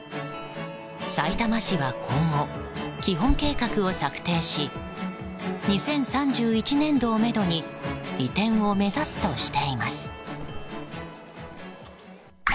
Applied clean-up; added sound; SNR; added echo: none; Thump, thud; 12 dB; none.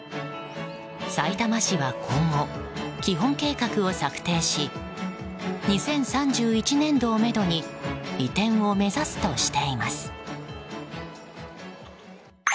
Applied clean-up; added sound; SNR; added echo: none; none; none; none.